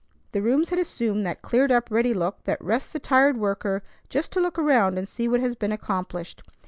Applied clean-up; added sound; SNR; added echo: none; none; none; none.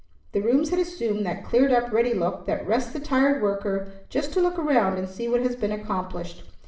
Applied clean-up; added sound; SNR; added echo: none; none; none; reverberation time 0.6 s.